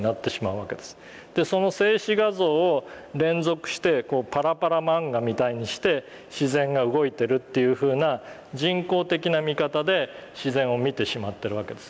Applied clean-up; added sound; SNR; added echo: none; none; none; none.